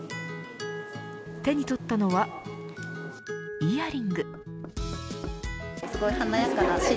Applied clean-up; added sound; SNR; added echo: none; Knock; 17 dB; none.